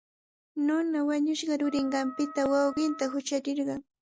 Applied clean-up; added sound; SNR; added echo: none; Wind instrument, woodwind instrument; 16 dB; none.